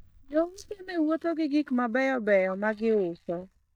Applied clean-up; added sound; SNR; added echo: neural mask model DeepFilterNet 3.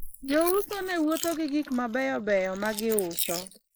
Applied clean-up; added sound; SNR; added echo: neural mask model Resemble Enhance denoiser.